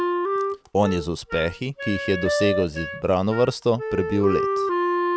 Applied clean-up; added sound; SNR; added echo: none; Wind instrument, woodwind instrument; 2 dB; none.